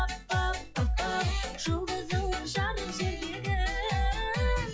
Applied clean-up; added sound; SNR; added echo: classical method log-MMSE.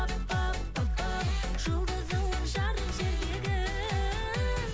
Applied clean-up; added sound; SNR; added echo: none; Bathtub (filling or washing); 19 dB; none.